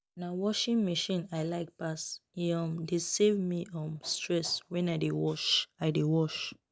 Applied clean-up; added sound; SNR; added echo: none; none; none; none.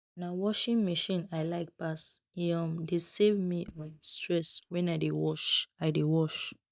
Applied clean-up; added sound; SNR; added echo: neural mask model DeepFilterNet 3.